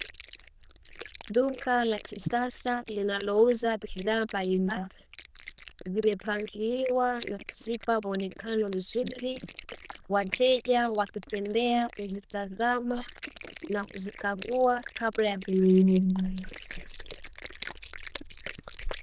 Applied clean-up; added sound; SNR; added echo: neural diffusion model UNIVERSE++.